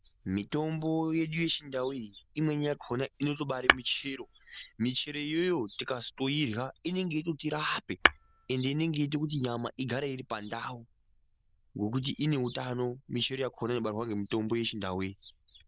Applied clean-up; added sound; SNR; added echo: neural diffusion model UNIVERSE++.